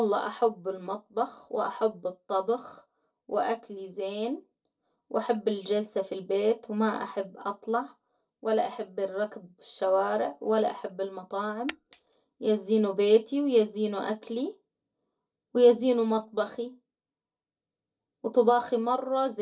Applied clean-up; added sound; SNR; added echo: neural separator model SepFormer DNS4.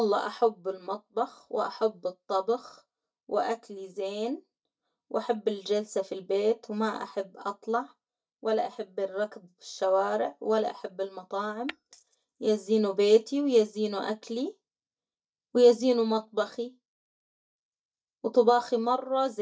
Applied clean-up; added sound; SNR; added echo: neural mask model DeepFilterNet 3.